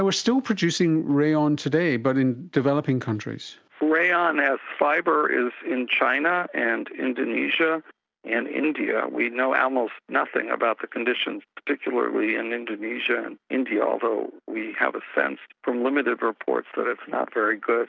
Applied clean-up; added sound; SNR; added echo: none; none; none; none.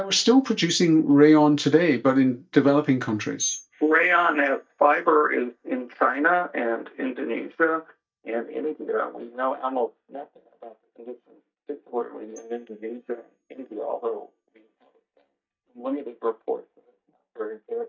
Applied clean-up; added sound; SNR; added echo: neural mask model DeepFilterNet 3.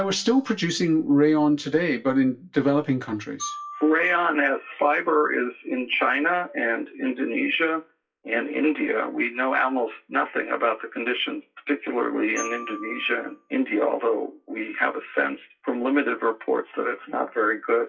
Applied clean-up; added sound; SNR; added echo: classical method WPE with log-MMSE.